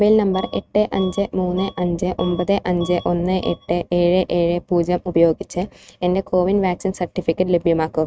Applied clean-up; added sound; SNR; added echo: neural mask model RNNoise.